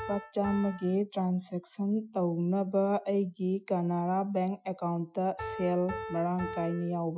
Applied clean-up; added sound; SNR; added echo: classical method Wiener filter.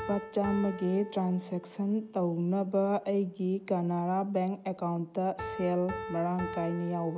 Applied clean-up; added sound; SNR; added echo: none; Piano; 13 dB; none.